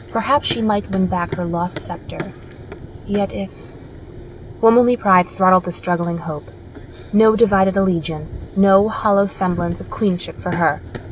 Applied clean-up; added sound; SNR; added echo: none; Run; 14 dB; none.